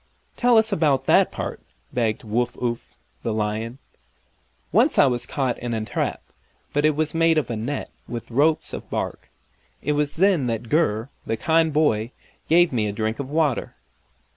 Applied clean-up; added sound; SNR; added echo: none; none; none; none.